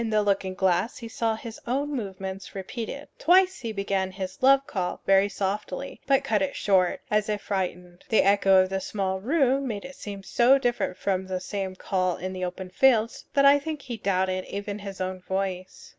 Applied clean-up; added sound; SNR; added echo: none; none; none; none.